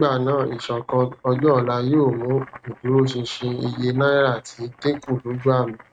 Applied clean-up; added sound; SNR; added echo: neural mask model RNNoise.